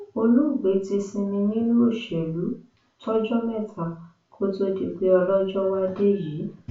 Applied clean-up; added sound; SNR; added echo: none; none; none; reverberation time 0.3 s.